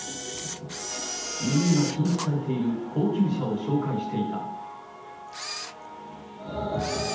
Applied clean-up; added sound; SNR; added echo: none; Camera; 10 dB; reverberation time 0.8 s.